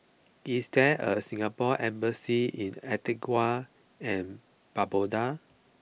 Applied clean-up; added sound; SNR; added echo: none; none; none; none.